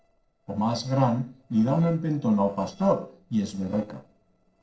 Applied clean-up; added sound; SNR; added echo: neural separator model SepFormer DNS4.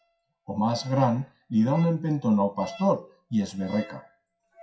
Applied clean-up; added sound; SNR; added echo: classical method WPE with log-MMSE.